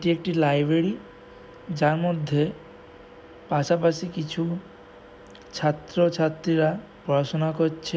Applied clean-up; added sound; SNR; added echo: none; none; none; none.